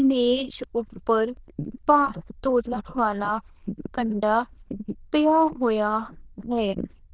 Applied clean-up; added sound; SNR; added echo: neural diffusion model UNIVERSE++.